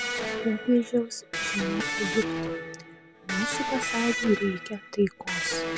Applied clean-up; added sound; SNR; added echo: none; Electric guitar; 3 dB; none.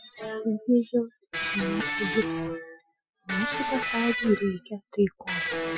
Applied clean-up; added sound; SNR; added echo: classical method Wiener filter.